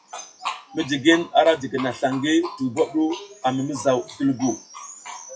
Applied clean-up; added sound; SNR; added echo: classical method WPE with log-MMSE.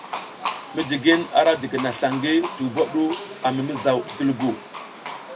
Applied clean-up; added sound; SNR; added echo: none; Livestock, farm animals, working animals; 10 dB; reverberation time 0.2 s.